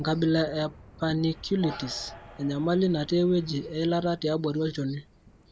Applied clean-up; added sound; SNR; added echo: none; Thunder / Rain + Train; 20 dB; none.